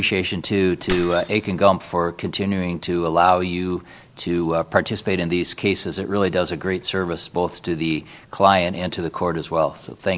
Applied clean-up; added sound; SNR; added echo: none; Keys jangling; 12 dB; none.